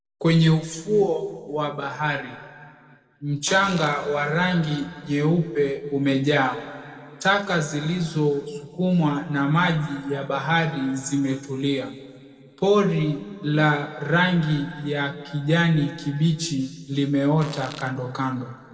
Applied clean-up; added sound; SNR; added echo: neural separator model SepFormer DNS4.